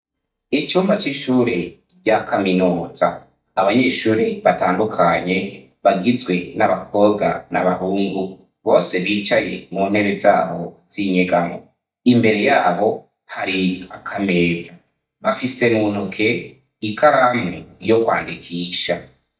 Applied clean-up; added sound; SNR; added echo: neural mask model DeepFilterNet 3.